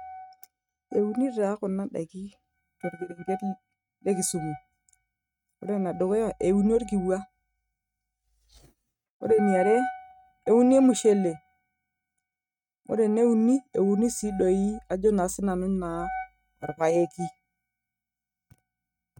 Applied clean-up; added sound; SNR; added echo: neural mask model RNNoise.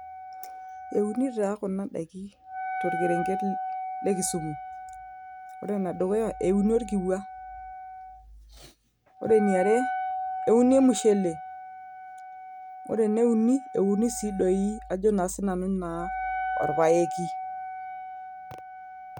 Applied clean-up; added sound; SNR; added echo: none; Wind instrument, woodwind instrument; 8 dB; none.